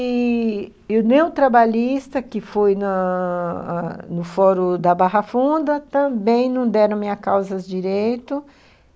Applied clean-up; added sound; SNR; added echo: none; none; none; none.